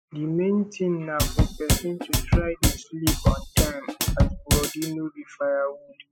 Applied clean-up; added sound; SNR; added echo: classical method spectral subtraction.